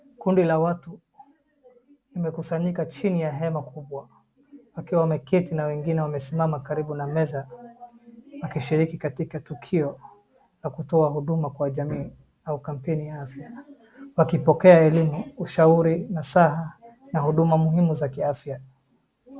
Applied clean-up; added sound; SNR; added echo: none; none; none; none.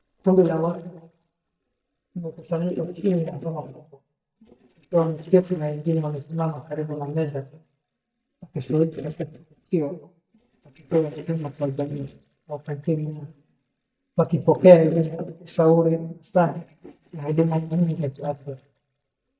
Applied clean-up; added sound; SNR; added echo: neural mask model DeepFilterNet 3.